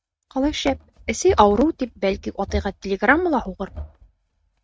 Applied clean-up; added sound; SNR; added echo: neural mask model RNNoise.